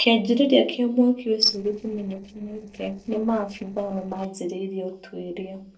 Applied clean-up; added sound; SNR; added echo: neural separator model SepFormer DNS4.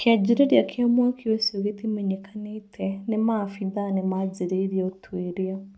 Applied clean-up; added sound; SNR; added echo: none; none; none; none.